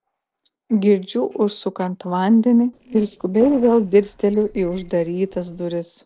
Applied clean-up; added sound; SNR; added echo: neural separator model SepFormer DNS4.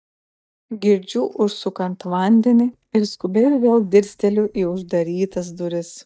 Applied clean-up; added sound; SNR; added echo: neural mask model DeepFilterNet 3.